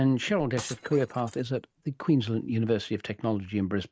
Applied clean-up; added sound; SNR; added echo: neural mask model RNNoise.